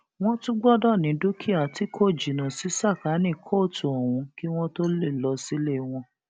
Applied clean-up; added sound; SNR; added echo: none; none; none; none.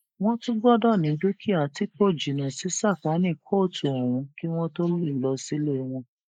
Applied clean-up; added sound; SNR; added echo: neural mask model Resemble Enhance denoiser.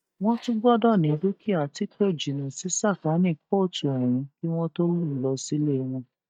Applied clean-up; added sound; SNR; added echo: neural mask model DeepFilterNet 3.